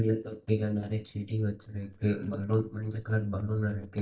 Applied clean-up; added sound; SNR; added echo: neural mask model DeepFilterNet 3.